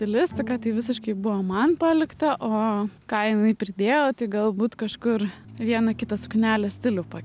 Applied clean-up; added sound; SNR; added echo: none; Bowed string instrument; 17 dB; none.